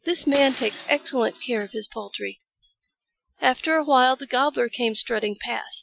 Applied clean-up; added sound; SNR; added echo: classical method Wiener filter.